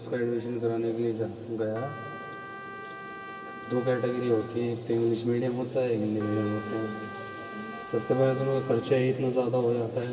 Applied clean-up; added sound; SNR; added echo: none; Trumpet; 14 dB; reverberation time 2.0 s.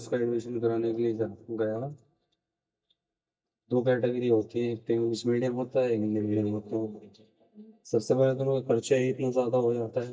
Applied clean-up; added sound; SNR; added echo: neural mask model DeepFilterNet 3.